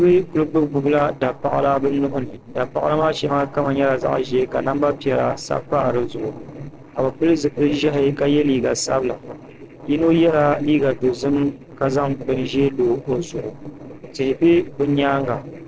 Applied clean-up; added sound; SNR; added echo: neural separator model SepFormer DNS4.